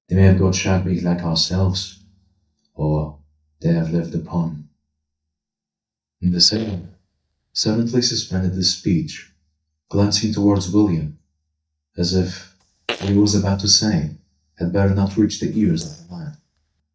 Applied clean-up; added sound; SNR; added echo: neural mask model DeepFilterNet 3.